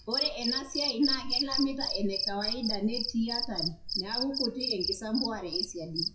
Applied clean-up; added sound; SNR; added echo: classical method WPE with log-MMSE.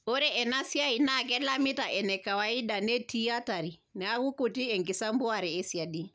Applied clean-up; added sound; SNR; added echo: none; none; none; none.